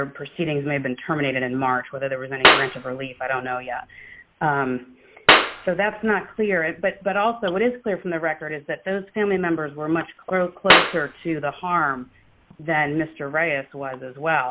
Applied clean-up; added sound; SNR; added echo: none; Clapping; -2 dB; none.